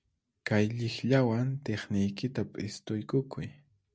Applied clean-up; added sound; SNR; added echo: none; none; none; none.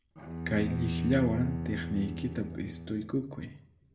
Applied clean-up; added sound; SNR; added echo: none; Bowed string instrument; 4 dB; reverberation time 0.6 s.